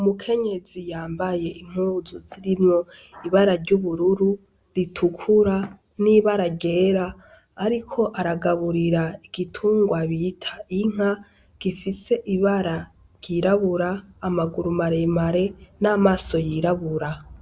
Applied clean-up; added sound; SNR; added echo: none; none; none; none.